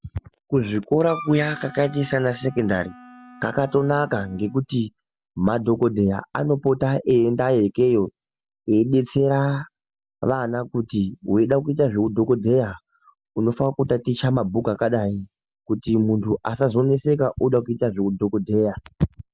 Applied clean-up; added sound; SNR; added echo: none; Wind instrument, woodwind instrument; 19 dB; none.